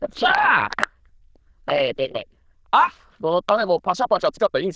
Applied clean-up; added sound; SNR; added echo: neural diffusion model UNIVERSE++.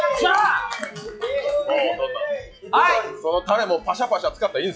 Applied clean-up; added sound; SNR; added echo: classical method log-MMSE.